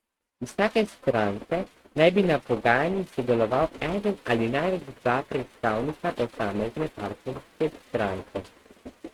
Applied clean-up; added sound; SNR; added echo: neural mask model RNNoise.